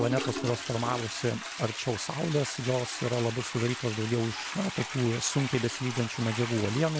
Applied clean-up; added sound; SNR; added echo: none; Toilet flush; 8 dB; none.